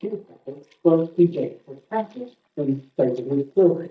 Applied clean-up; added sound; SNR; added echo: neural mask model DeepFilterNet 3.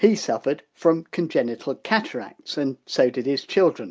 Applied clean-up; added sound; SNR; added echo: none; none; none; none.